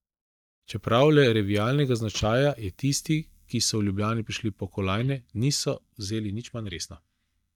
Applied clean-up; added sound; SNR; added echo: neural mask model DeepFilterNet 3.